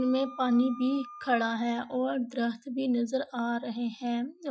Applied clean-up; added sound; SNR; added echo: classical method Wiener filter.